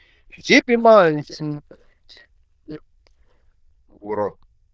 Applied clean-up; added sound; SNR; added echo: neural diffusion model UNIVERSE++.